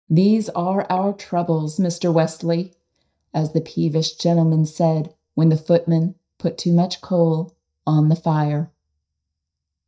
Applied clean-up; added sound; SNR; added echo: neural mask model DeepFilterNet 3.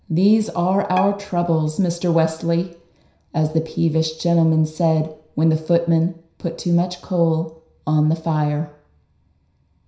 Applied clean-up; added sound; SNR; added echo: none; Bowed string instrument; 16 dB; reverberation time 0.5 s.